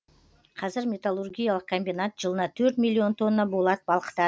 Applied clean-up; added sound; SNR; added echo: none; none; none; none.